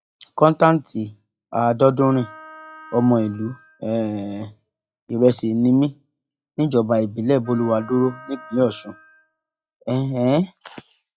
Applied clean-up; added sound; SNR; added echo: classical method log-MMSE.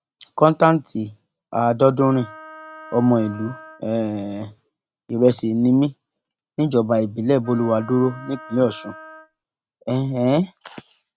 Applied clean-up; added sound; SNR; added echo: none; Wind instrument, woodwind instrument; 19 dB; none.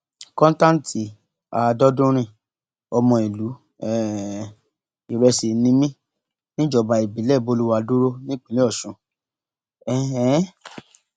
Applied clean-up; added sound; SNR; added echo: none; none; none; none.